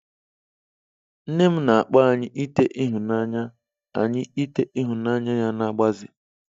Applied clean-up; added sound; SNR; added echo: neural mask model DeepFilterNet 3.